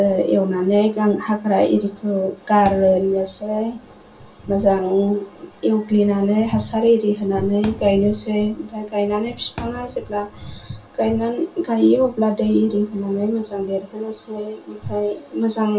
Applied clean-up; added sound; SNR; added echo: none; Thump, thud; 18 dB; reverberation time 0.2 s.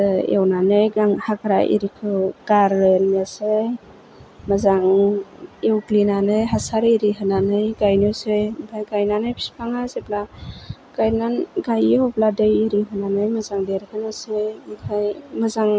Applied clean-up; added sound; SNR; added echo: none; none; none; none.